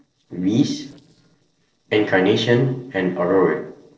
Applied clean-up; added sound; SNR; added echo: neural separator model SepFormer DNS4.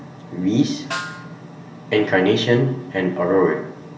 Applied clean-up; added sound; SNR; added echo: none; Snare drum; 15 dB; reverberation time 0.7 s.